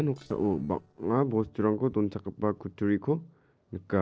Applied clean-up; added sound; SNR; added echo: neural separator model SepFormer DNS4.